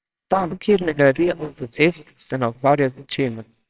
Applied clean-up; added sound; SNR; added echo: neural separator model SepFormer WHAMR!.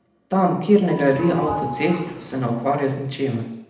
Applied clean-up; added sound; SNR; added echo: none; Sliding door / Doorbell; 11 dB; reverberation time 0.8 s.